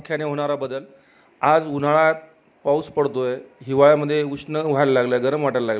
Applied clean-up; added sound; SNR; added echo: none; none; none; none.